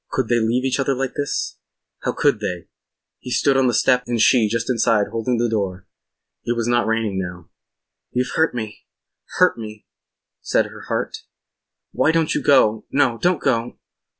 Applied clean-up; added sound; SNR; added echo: none; none; none; none.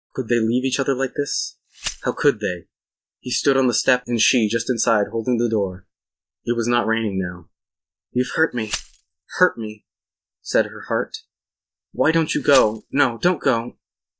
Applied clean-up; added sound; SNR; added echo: neural mask model DeepFilterNet 3.